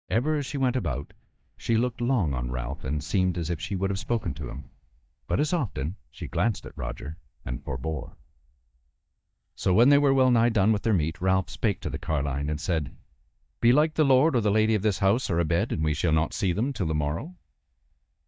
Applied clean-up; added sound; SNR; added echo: neural mask model DeepFilterNet 3.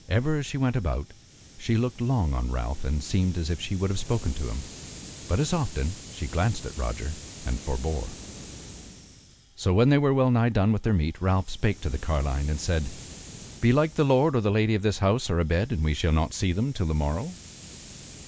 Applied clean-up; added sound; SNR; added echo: none; Hiss; 19 dB; none.